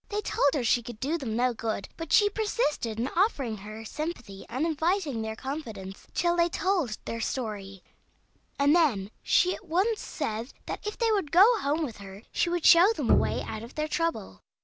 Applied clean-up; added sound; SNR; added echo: none; Bowed string instrument; 1 dB; none.